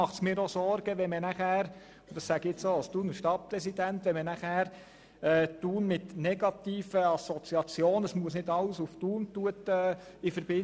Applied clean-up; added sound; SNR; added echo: none; none; none; none.